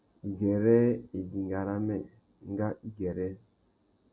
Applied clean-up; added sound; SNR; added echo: none; none; none; none.